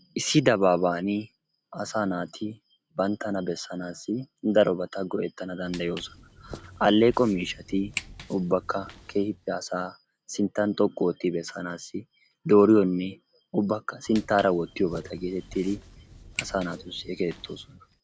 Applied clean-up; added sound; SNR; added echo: none; Walk, footsteps; 17 dB; none.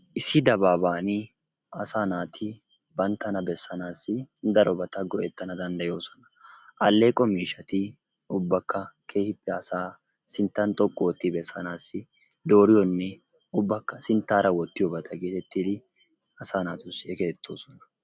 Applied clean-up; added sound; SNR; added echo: none; none; none; none.